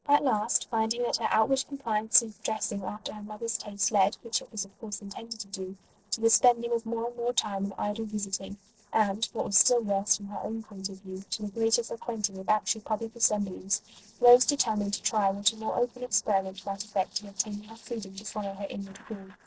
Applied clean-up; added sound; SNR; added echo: neural separator model SepFormer DNS4.